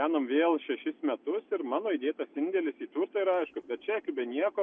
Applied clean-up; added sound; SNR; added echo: none; none; none; none.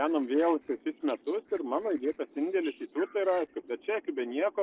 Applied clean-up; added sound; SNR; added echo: neural separator model SepFormer DNS4.